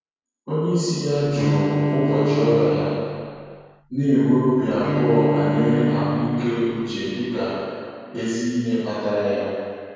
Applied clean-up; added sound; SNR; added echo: none; Bowed string instrument; 3 dB; reverberation time 2.2 s.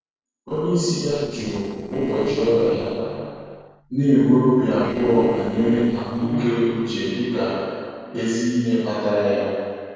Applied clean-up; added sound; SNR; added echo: neural separator model SepFormer DNS4.